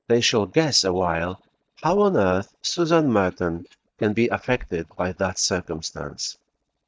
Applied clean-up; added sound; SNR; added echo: neural mask model DeepFilterNet 3.